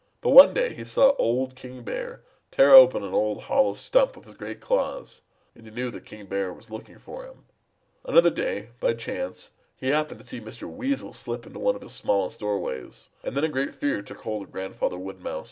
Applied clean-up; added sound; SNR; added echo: none; none; none; none.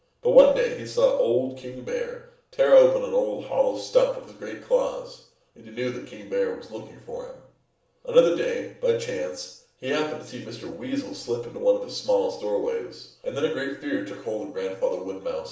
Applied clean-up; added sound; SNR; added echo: none; none; none; reverberation time 0.6 s.